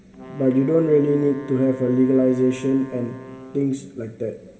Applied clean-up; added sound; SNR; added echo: none; Wind instrument, woodwind instrument; 18 dB; reverberation time 1.8 s.